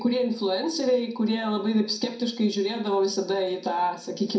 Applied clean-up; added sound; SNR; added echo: none; none; none; reverberation time 0.4 s.